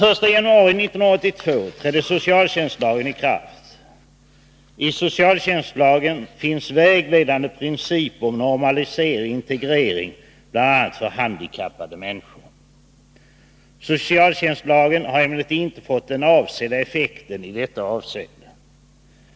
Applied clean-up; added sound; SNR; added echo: none; none; none; none.